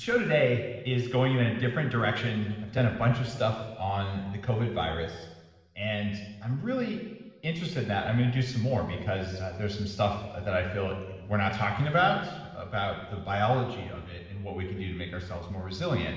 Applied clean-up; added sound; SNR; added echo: none; none; none; reverberation time 1.2 s.